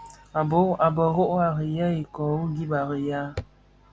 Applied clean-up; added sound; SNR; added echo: none; none; none; none.